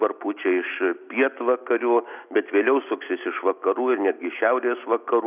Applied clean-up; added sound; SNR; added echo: none; none; none; none.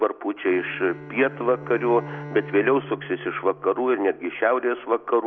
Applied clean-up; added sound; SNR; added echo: none; Bowed string instrument; 17 dB; none.